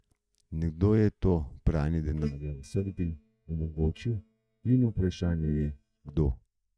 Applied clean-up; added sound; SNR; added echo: neural mask model DeepFilterNet 3.